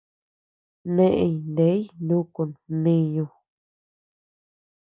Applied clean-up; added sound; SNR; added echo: none; none; none; none.